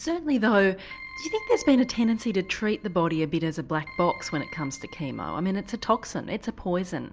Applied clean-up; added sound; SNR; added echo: none; Keyboard (musical); 18 dB; none.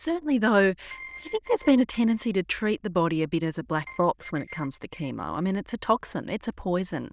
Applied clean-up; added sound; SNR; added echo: neural diffusion model UNIVERSE++.